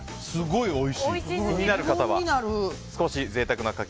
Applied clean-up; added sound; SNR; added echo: none; none; none; none.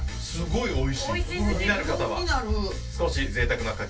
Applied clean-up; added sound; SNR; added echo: none; none; none; reverberation time 0.2 s.